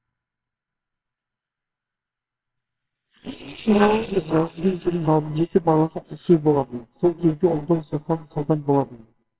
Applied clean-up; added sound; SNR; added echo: neural separator model SepFormer WHAMR!.